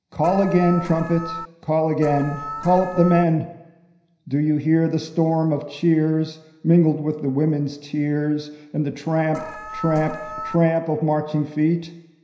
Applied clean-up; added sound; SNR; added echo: none; Alarm; 11 dB; reverberation time 0.9 s.